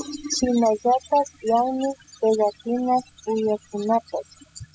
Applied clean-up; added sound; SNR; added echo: classical method spectral subtraction.